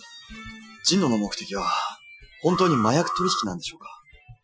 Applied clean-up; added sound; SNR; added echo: classical method Wiener filter.